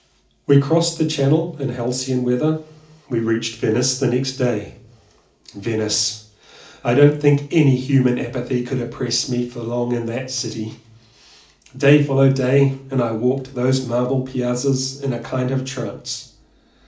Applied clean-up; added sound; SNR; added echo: none; none; none; reverberation time 0.4 s.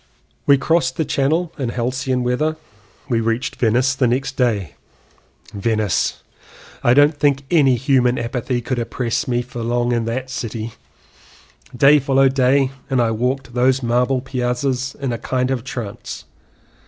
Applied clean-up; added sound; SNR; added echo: none; none; none; none.